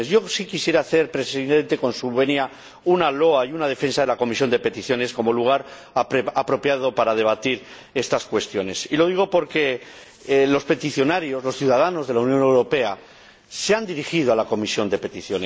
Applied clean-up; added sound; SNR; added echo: none; none; none; none.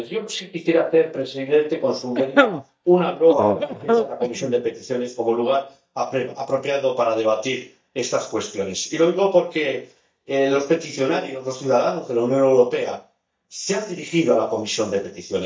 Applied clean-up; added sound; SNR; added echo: neural mask model DeepFilterNet 3.